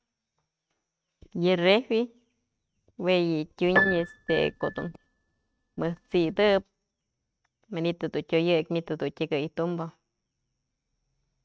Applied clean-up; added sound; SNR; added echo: neural mask model RNNoise.